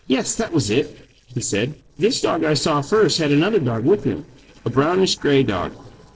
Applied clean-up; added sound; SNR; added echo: neural separator model SepFormer DNS4.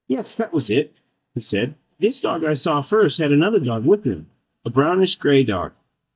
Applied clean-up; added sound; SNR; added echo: neural mask model DeepFilterNet 3.